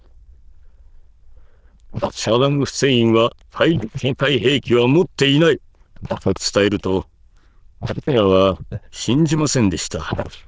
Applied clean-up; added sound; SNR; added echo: neural diffusion model UNIVERSE++.